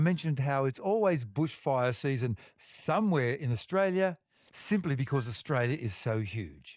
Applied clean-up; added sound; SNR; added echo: neural mask model DeepFilterNet 3.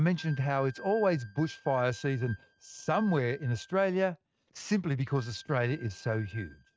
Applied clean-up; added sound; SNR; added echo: neural mask model RNNoise.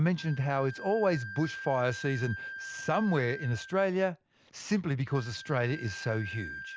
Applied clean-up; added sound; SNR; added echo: none; Wind instrument, woodwind instrument; 13 dB; none.